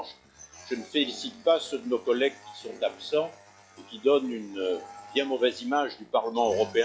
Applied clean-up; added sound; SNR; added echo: classical method log-MMSE.